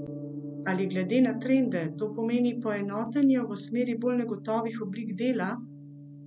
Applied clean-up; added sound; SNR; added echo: none; Gong; 12 dB; none.